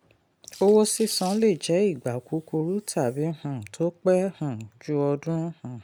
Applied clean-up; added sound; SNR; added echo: none; Rattle / Rattle (instrument); 19 dB; none.